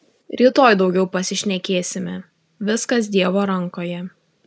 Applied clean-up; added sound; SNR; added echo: none; none; none; none.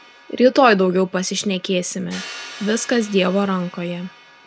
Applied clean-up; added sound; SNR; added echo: none; Crash cymbal; 20 dB; none.